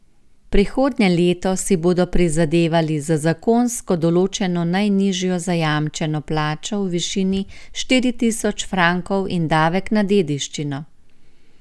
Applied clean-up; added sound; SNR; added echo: none; none; none; none.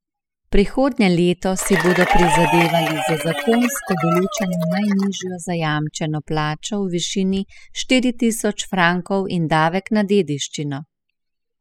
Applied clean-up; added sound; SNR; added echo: classical method spectral subtraction.